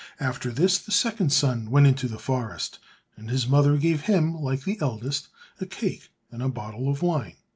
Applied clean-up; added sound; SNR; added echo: none; none; none; none.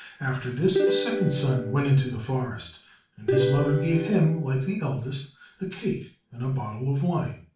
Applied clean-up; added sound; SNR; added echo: none; Plucked string instrument; 2 dB; reverberation time 0.4 s.